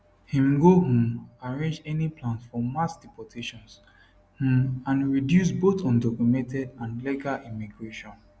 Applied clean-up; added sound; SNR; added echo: none; none; none; none.